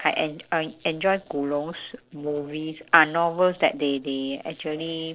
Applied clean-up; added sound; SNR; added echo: neural separator model SepFormer DNS4.